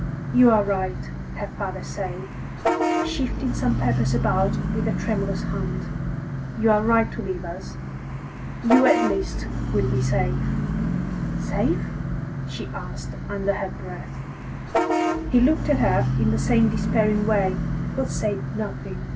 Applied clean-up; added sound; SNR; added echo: none; Bus / Vehicle horn, car horn, honking; 0 dB; none.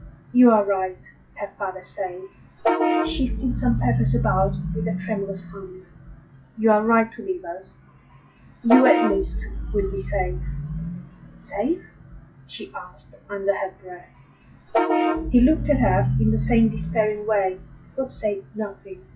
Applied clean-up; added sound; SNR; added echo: classical method log-MMSE.